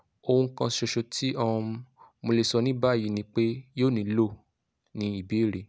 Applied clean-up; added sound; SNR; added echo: none; none; none; none.